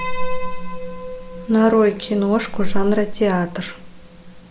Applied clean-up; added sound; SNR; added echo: none; Piano; 1 dB; none.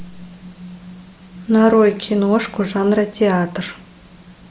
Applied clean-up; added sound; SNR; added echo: none; none; none; none.